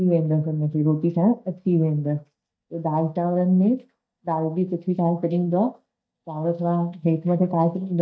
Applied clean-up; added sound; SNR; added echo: neural mask model DeepFilterNet 3.